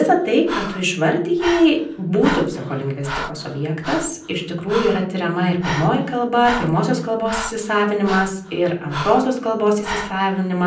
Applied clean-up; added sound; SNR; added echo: none; Breathing; 12 dB; reverberation time 0.6 s.